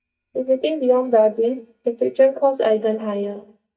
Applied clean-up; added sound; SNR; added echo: neural mask model DeepFilterNet 3.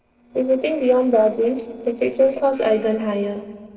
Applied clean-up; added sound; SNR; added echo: neural separator model SepFormer DNS4.